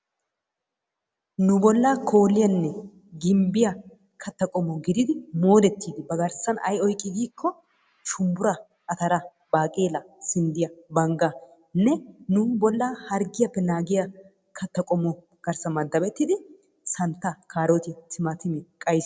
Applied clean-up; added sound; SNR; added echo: none; none; none; none.